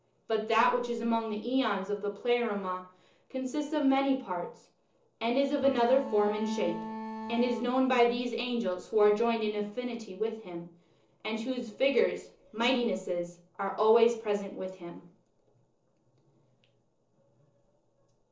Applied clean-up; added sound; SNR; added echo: neural separator model SepFormer DNS4.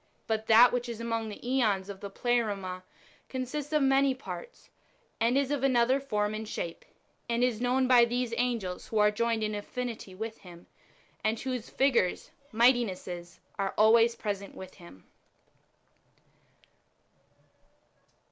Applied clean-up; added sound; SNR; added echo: none; none; none; none.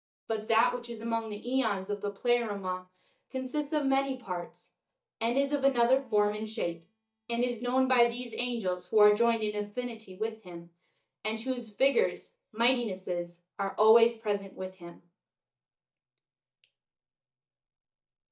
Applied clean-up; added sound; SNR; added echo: neural mask model DeepFilterNet 3.